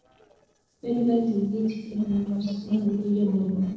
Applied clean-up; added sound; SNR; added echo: neural separator model SepFormer DNS4.